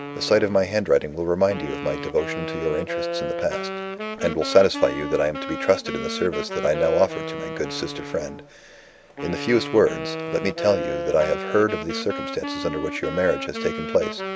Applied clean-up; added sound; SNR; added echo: none; Wind instrument, woodwind instrument; 7 dB; none.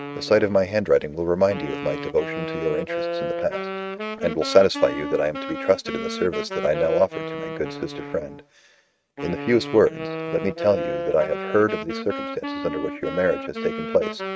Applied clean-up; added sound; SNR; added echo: neural mask model RNNoise.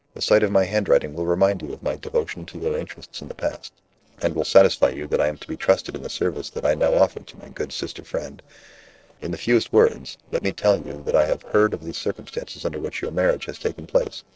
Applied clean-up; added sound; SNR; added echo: neural separator model SepFormer DNS4.